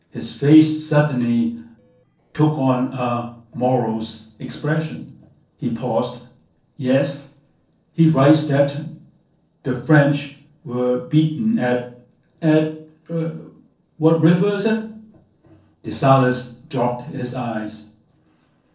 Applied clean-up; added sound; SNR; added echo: neural separator model SepFormer DNS4.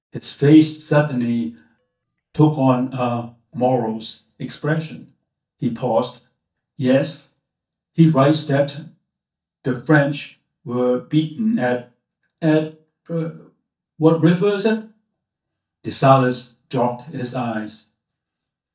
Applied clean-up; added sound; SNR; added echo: neural mask model DeepFilterNet 3.